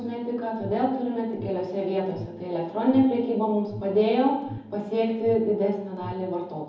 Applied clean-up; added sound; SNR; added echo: none; Alarm; 17 dB; reverberation time 0.9 s.